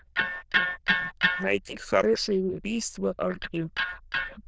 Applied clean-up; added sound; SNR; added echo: neural diffusion model UNIVERSE++.